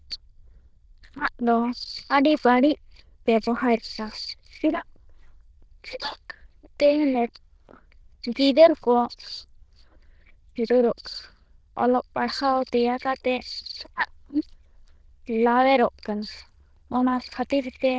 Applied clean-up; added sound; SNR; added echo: neural diffusion model UNIVERSE++.